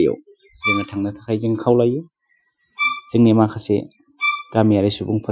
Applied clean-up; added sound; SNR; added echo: classical method Wiener filter.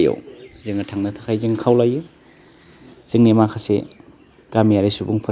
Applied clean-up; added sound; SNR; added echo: none; none; none; none.